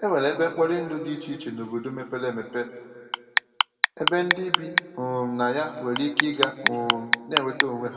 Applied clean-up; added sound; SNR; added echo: none; Clock; -2 dB; reverberation time 1.7 s.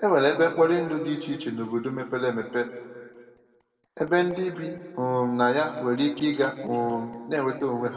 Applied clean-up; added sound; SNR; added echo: neural separator model SepFormer DNS4.